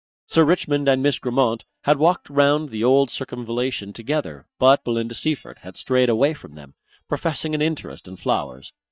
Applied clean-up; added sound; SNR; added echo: neural mask model DeepFilterNet 3.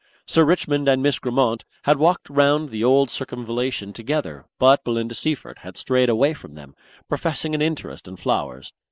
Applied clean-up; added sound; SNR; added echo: neural mask model Resemble Enhance denoiser.